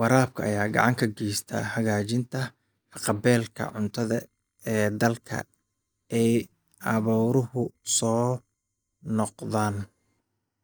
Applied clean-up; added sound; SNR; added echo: neural mask model DeepFilterNet 3.